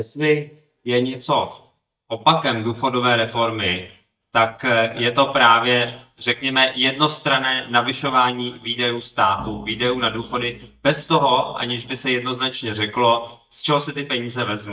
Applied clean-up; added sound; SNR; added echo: neural mask model DeepFilterNet 3.